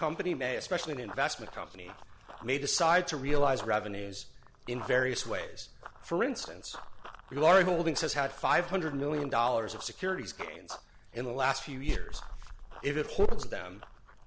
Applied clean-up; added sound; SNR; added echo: none; Run; 20 dB; none.